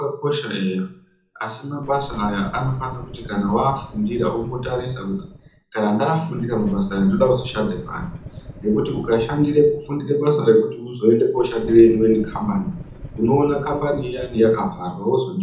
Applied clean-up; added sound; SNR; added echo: none; Engine starting / Car; 16 dB; reverberation time 0.6 s.